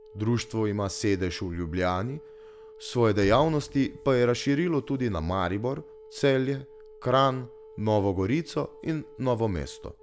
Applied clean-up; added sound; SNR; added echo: none; Wind instrument, woodwind instrument + Liquid; 20 dB; none.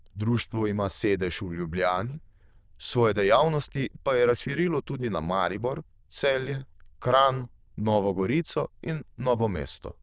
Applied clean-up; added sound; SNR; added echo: neural diffusion model UNIVERSE++.